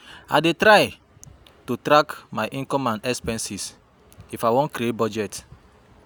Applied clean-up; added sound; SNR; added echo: none; none; none; none.